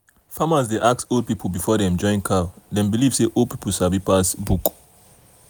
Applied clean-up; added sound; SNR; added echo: none; none; none; none.